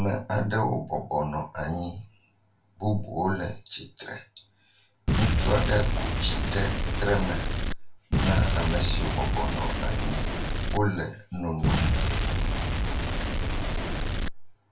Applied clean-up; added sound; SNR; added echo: none; Explosion; -5 dB; reverberation time 0.2 s.